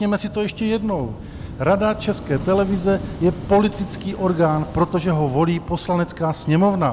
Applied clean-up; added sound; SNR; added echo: none; Waves, surf / Wind; 13 dB; none.